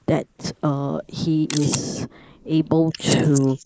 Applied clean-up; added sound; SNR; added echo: neural mask model Resemble Enhance denoiser.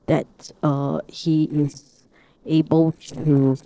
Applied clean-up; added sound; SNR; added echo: neural separator model SepFormer DNS4.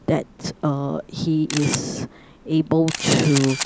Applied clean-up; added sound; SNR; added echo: none; Camera; 10 dB; none.